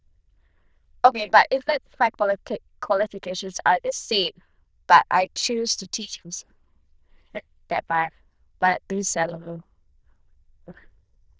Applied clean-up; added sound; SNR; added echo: neural diffusion model UNIVERSE++.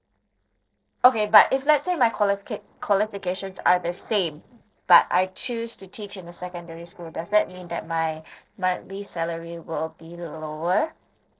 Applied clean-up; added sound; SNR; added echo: neural separator model SepFormer DNS4.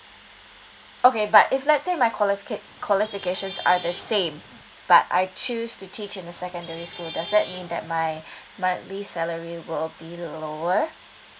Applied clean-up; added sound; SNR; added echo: none; Traffic noise, roadway noise / Vehicle horn, car horn, honking; 14 dB; none.